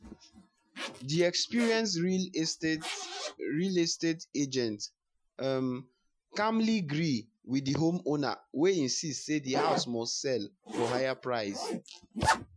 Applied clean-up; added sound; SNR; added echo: classical method Wiener filter.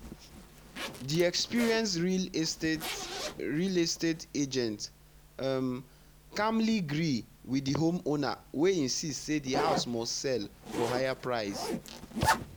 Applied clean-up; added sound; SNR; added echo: none; Zipper (clothing); 8 dB; none.